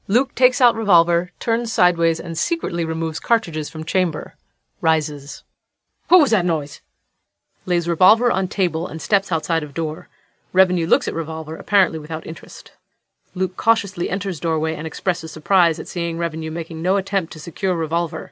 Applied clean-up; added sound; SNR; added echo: none; none; none; none.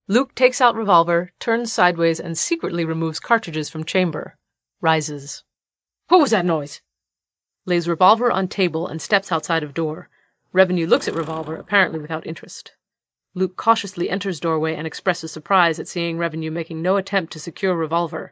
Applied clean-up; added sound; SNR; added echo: neural mask model DeepFilterNet 3.